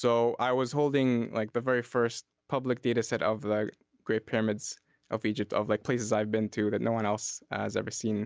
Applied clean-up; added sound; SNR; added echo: none; none; none; none.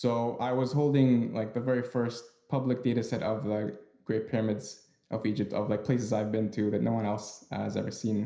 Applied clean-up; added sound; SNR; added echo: none; none; none; reverberation time 0.5 s.